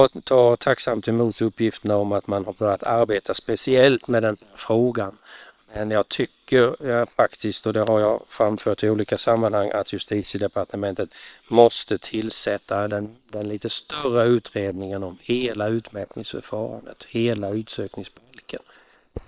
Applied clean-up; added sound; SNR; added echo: neural separator model SepFormer WHAM!.